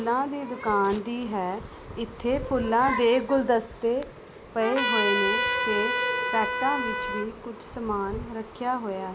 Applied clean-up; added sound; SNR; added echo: none; Trumpet; 1 dB; none.